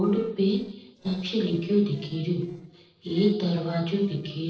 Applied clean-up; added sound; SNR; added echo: neural separator model SepFormer DNS4.